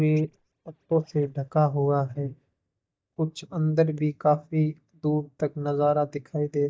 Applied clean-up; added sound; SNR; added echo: neural mask model DeepFilterNet 3.